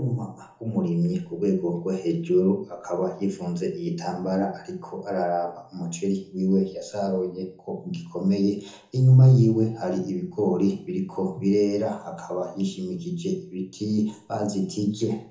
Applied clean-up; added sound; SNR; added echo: none; none; none; reverberation time 0.5 s.